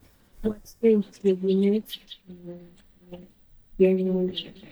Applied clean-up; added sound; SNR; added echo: neural mask model DeepFilterNet 3.